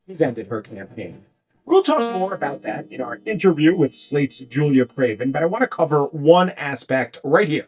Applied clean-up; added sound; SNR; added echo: neural mask model DeepFilterNet 3.